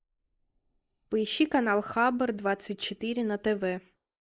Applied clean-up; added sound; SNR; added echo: neural mask model Resemble Enhance denoiser.